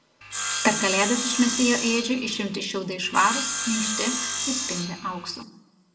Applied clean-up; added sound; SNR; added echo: none; Sawing; 3 dB; reverberation time 0.6 s.